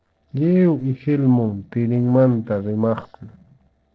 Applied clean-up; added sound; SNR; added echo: neural separator model SepFormer DNS4.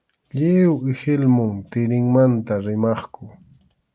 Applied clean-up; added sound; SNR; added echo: none; none; none; none.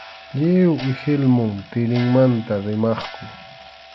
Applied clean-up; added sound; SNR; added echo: none; Clock; 18 dB; none.